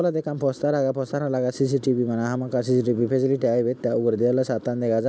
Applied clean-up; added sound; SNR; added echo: none; none; none; none.